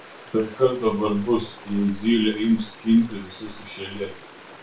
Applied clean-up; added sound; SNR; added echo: none; Stream; 20 dB; reverberation time 0.2 s.